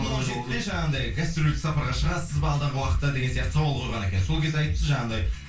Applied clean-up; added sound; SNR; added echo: none; none; none; reverberation time 0.2 s.